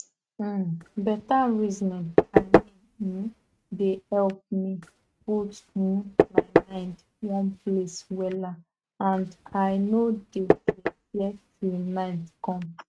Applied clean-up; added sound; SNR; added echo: neural mask model RNNoise.